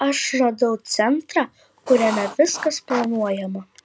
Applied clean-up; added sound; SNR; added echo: none; Writing; 10 dB; none.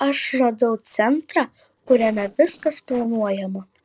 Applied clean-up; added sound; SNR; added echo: neural separator model SepFormer DNS4.